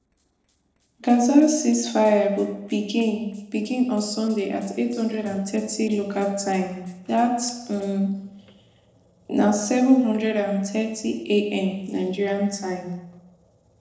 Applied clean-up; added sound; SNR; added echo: neural separator model SepFormer DNS4.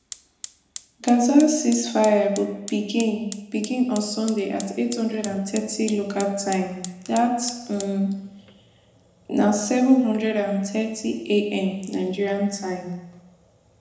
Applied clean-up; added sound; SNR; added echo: none; Fire; 19 dB; reverberation time 0.9 s.